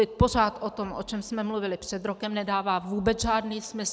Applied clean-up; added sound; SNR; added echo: none; none; none; none.